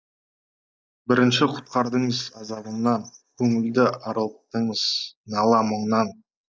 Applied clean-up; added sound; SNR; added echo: neural mask model DeepFilterNet 3.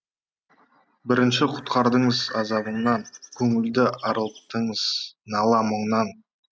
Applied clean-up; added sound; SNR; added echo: neural mask model RNNoise.